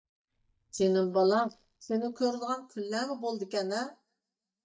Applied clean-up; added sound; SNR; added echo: neural mask model DeepFilterNet 3.